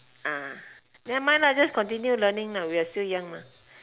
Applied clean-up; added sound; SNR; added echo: none; none; none; none.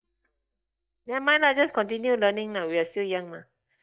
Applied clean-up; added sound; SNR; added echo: neural mask model DeepFilterNet 3.